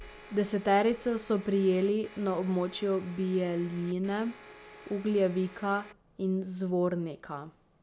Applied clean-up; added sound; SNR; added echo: none; Domestic sounds, home sounds; 20 dB; none.